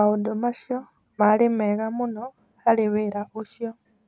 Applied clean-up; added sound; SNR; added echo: none; none; none; none.